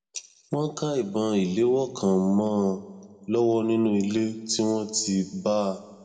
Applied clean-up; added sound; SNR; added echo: none; none; none; reverberation time 1.1 s.